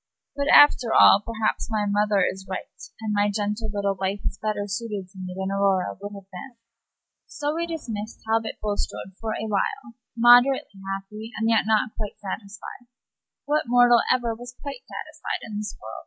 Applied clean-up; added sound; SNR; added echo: neural mask model Resemble Enhance denoiser.